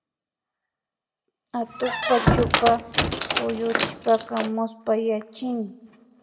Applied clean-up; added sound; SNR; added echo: none; Squeak; -2 dB; reverberation time 0.9 s.